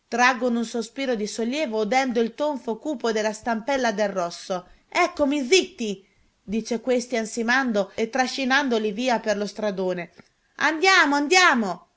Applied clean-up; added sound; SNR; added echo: none; none; none; none.